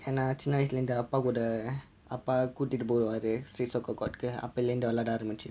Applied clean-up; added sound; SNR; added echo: none; none; none; none.